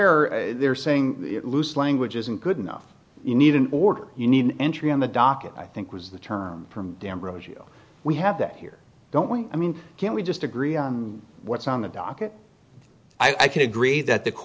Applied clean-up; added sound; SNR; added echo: none; none; none; none.